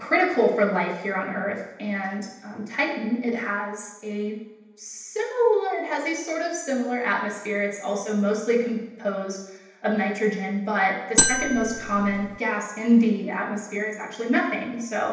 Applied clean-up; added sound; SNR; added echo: none; Marimba, xylophone; -5 dB; reverberation time 0.9 s.